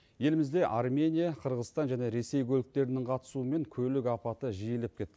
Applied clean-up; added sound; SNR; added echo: none; none; none; none.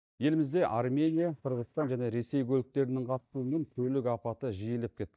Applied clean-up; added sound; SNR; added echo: neural mask model DeepFilterNet 3.